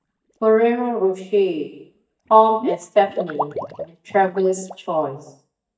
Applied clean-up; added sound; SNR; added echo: neural mask model DeepFilterNet 3.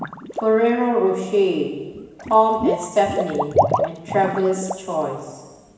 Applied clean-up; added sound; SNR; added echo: none; Water / Liquid; 5 dB; reverberation time 1.2 s.